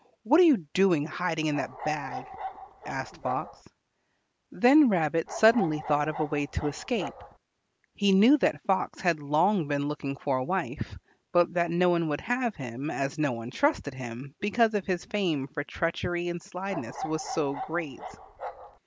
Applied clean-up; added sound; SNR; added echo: none; Bark; 11 dB; none.